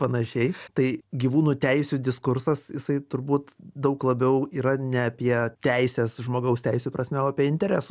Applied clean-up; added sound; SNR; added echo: none; none; none; none.